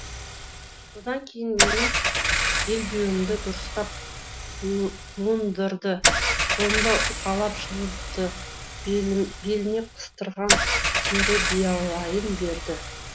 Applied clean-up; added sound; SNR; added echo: none; Engine / Car; -1 dB; none.